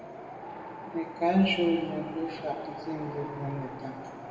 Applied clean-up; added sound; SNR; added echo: none; Wind; 10 dB; reverberation time 1.8 s.